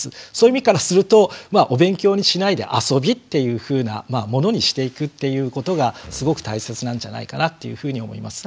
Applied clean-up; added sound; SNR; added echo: none; none; none; none.